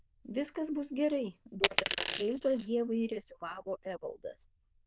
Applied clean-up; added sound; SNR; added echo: neural diffusion model UNIVERSE++.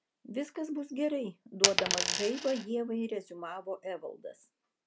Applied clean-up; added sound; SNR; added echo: none; Coin (dropping); -5 dB; none.